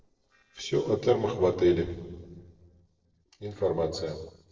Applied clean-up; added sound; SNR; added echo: neural separator model SepFormer DNS4.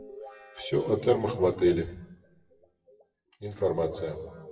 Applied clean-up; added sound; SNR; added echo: classical method WPE with log-MMSE.